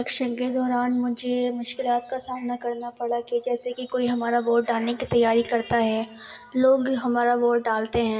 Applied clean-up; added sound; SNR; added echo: none; none; none; reverberation time 0.7 s.